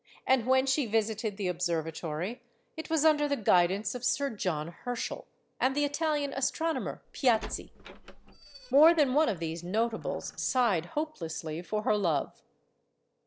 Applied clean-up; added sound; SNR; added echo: neural separator model SepFormer DNS4.